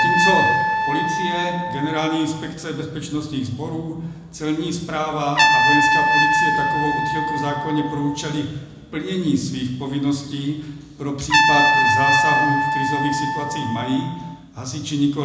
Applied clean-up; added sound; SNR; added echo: none; Trumpet; -3 dB; reverberation time 0.8 s.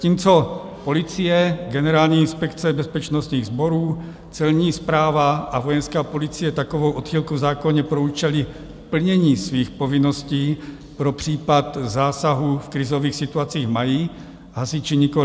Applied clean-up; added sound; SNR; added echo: none; none; none; none.